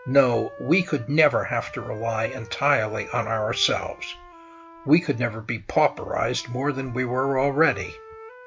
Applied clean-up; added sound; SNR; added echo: none; Wind instrument, woodwind instrument; 19 dB; none.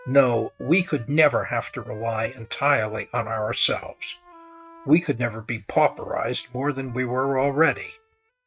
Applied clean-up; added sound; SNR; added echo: neural mask model RNNoise.